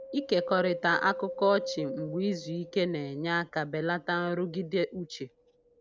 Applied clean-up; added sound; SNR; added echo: none; Wind; 11 dB; none.